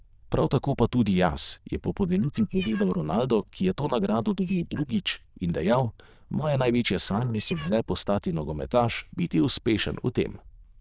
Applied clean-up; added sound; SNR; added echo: neural diffusion model UNIVERSE++.